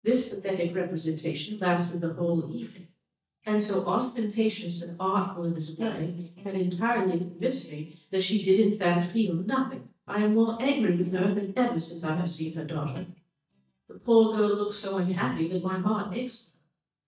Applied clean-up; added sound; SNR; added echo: neural mask model DeepFilterNet 3.